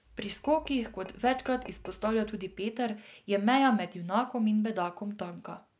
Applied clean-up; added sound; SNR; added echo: none; Tap / Glass; 19 dB; none.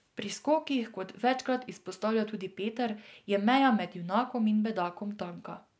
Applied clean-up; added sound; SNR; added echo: none; none; none; none.